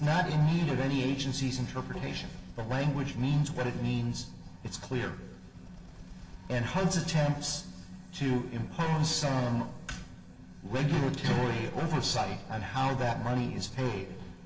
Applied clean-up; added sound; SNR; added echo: none; Bird; 20 dB; reverberation time 2.1 s.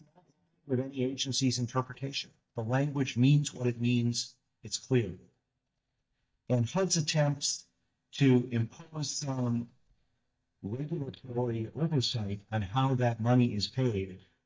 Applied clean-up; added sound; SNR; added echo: neural mask model DeepFilterNet 3.